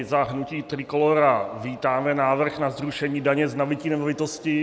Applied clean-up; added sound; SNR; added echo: none; none; none; none.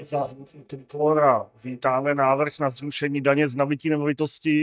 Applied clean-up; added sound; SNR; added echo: neural mask model DeepFilterNet 3.